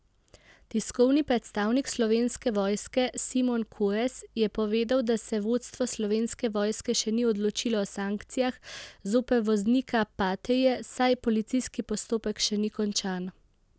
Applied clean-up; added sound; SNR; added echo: none; none; none; none.